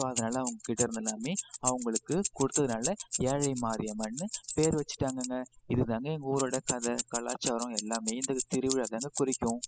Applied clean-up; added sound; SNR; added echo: classical method spectral subtraction.